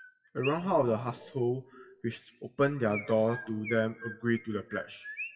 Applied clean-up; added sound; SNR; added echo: classical method WPE with log-MMSE.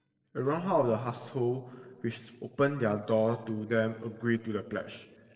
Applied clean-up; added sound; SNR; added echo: neural separator model SepFormer DNS4.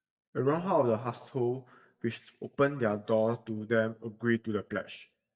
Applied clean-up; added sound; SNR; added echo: neural mask model DeepFilterNet 3.